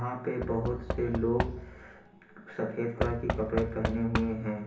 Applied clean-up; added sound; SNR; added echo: none; Knock / Wood; 4 dB; reverberation time 0.7 s.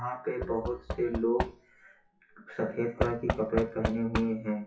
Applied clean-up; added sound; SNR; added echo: classical method WPE with log-MMSE.